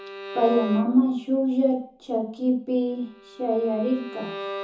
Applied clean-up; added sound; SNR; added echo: none; Bowed string instrument; 13 dB; reverberation time 0.5 s.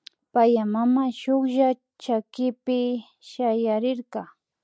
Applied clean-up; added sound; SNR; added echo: none; none; none; none.